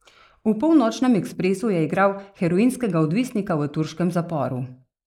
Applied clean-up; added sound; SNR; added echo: neural mask model Resemble Enhance denoiser.